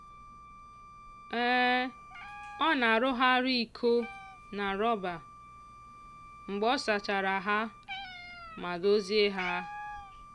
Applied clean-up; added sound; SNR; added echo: none; Wind instrument, woodwind instrument + Meow; 15 dB; none.